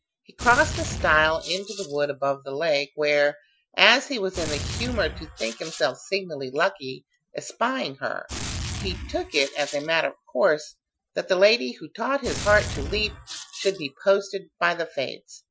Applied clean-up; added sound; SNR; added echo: classical method Wiener filter.